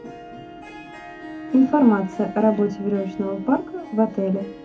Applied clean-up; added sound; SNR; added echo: none; Harp; 14 dB; reverberation time 0.3 s.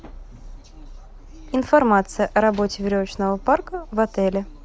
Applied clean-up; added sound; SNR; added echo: none; none; none; none.